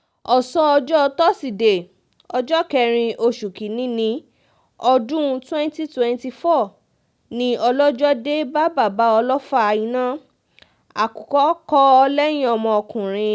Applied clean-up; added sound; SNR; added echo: none; none; none; none.